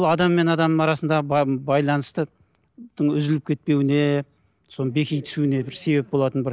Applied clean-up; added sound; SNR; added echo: none; none; none; none.